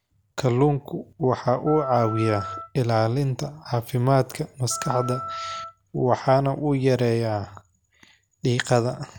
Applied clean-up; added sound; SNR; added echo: none; Wind instrument, woodwind instrument; 12 dB; none.